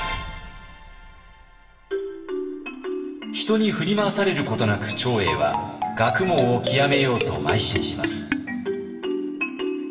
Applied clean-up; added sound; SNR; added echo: none; Marimba, xylophone; 5 dB; reverberation time 2.7 s.